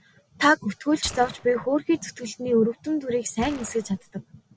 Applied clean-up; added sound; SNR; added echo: none; Gunshot, gunfire; 16 dB; none.